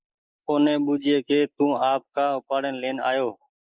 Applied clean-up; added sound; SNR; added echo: neural mask model Resemble Enhance denoiser.